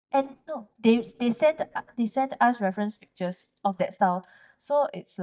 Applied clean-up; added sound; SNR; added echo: neural mask model DeepFilterNet 3.